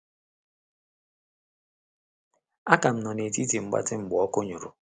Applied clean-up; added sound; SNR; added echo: none; none; none; none.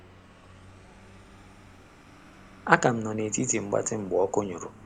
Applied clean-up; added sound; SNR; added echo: none; Vehicle; 20 dB; none.